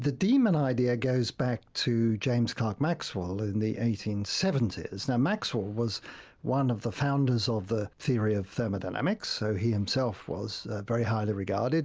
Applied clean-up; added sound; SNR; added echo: none; none; none; none.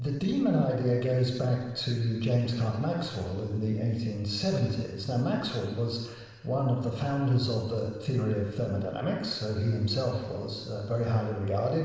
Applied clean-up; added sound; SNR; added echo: none; none; none; reverberation time 1.3 s.